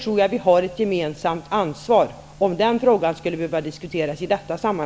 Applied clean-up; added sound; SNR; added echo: none; none; none; none.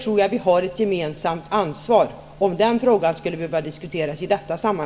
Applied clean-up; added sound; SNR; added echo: none; none; none; reverberation time 0.5 s.